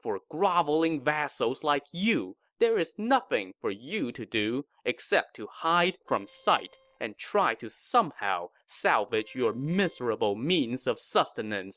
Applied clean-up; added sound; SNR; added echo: neural separator model SepFormer DNS4.